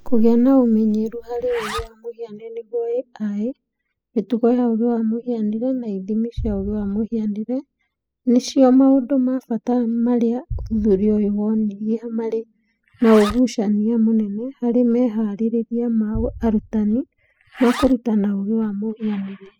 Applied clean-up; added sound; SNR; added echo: classical method spectral subtraction.